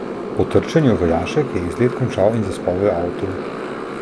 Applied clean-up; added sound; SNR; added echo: none; Motorcycle; 7 dB; none.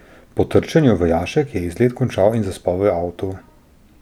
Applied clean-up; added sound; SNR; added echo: none; none; none; none.